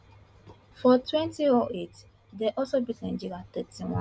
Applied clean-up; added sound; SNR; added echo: none; none; none; none.